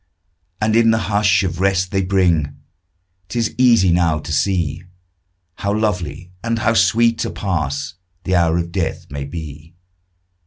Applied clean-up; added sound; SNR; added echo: none; none; none; none.